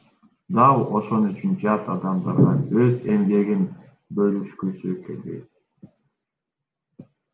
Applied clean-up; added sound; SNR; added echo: none; none; none; none.